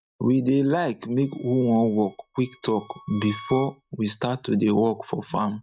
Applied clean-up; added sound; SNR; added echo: neural mask model RNNoise.